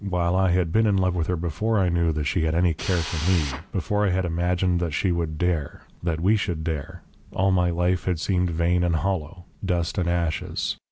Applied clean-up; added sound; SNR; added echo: none; Drill; 12 dB; none.